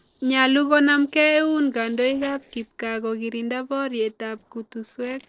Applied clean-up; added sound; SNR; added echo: neural separator model SepFormer DNS4.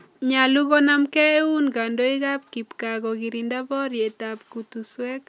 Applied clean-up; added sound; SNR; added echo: none; none; none; none.